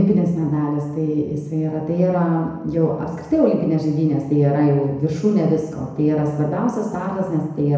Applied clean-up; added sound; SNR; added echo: none; none; none; reverberation time 1.0 s.